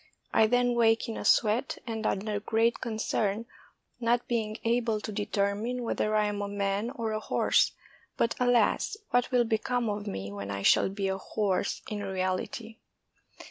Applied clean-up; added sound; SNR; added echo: none; none; none; none.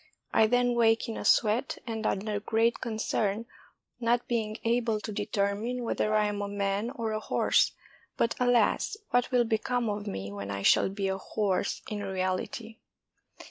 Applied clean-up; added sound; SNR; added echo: neural mask model Resemble Enhance denoiser.